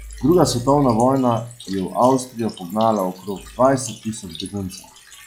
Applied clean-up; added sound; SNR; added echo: classical method log-MMSE.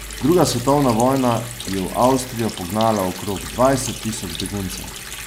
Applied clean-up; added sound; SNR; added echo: none; Water tap, faucet; 12 dB; none.